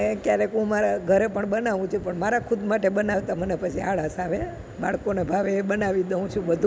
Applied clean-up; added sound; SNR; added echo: none; none; none; none.